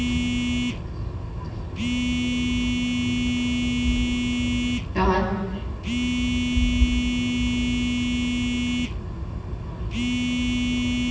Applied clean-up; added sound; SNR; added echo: none; Telephone; -2 dB; reverberation time 1.4 s.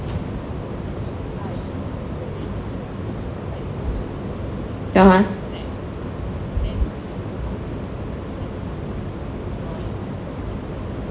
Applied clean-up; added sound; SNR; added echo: none; none; none; none.